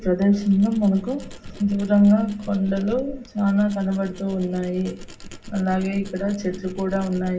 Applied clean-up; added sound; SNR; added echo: none; Tools; 17 dB; reverberation time 0.4 s.